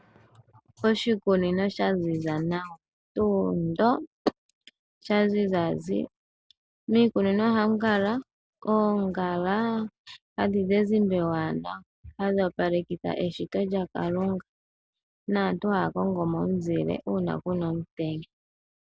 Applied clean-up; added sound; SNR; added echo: none; none; none; none.